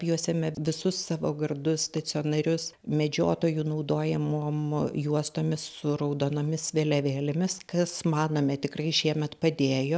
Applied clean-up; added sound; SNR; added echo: none; none; none; none.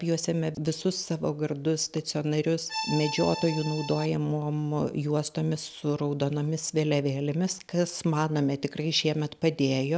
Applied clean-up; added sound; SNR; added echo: none; Accordion; 7 dB; none.